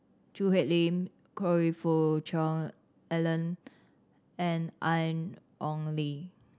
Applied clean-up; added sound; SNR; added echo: none; none; none; none.